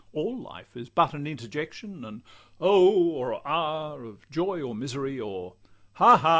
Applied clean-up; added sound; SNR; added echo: none; none; none; none.